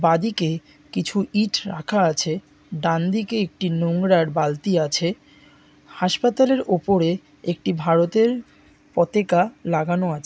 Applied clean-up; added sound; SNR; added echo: none; none; none; none.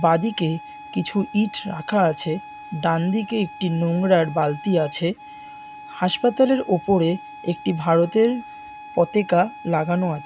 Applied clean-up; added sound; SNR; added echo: none; Harmonica; 17 dB; none.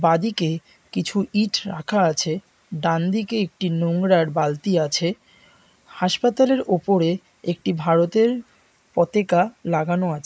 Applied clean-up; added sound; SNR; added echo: neural mask model Resemble Enhance denoiser.